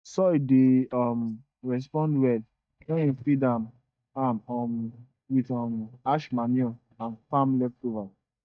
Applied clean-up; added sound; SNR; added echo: neural mask model DeepFilterNet 3.